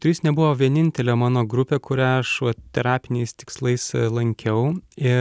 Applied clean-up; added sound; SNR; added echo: none; none; none; none.